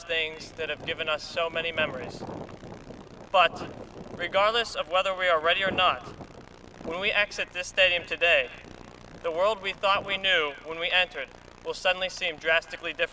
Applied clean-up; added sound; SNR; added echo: none; none; none; none.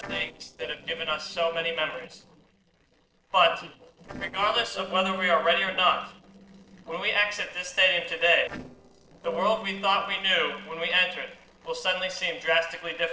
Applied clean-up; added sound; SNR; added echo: neural separator model SepFormer DNS4.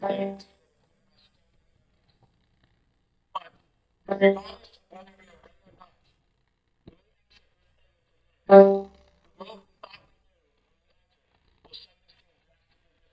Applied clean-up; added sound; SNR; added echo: neural mask model DeepFilterNet 3.